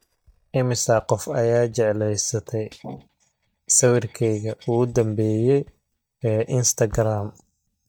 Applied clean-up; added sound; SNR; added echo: neural mask model DeepFilterNet 3.